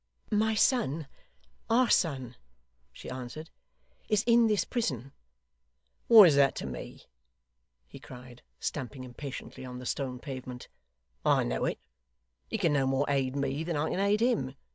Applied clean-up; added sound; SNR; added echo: none; none; none; none.